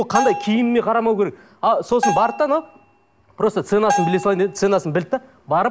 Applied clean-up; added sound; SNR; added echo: none; Bell; 8 dB; none.